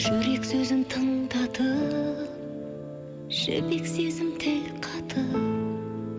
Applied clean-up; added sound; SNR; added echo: none; none; none; none.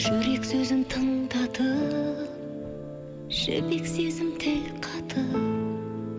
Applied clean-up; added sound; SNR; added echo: none; Car; 20 dB; none.